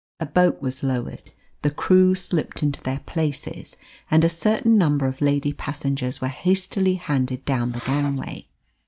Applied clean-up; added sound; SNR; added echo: neural mask model DeepFilterNet 3.